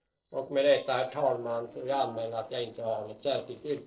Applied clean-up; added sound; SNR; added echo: neural separator model SepFormer DNS4.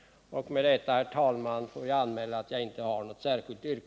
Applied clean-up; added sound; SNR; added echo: none; none; none; none.